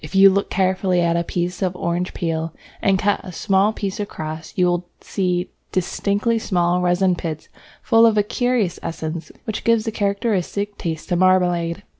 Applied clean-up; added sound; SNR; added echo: none; none; none; none.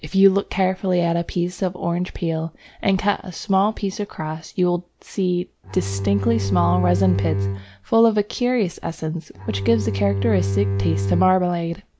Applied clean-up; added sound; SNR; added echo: none; Bowed string instrument; 2 dB; none.